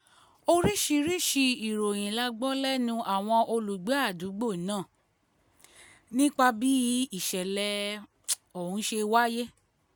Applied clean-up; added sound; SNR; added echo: none; none; none; none.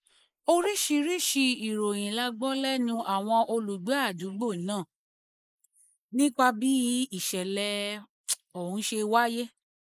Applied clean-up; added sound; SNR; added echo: neural mask model Resemble Enhance denoiser.